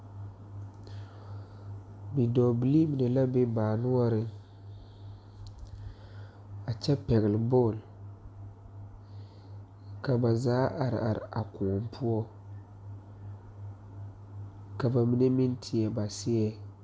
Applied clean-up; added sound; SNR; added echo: none; none; none; none.